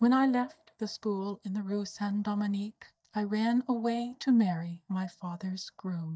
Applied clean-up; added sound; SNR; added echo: neural mask model DeepFilterNet 3.